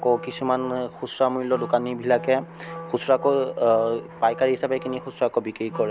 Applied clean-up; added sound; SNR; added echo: none; Wind instrument, woodwind instrument; 15 dB; none.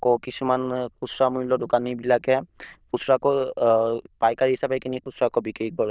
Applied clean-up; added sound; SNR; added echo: neural diffusion model UNIVERSE++.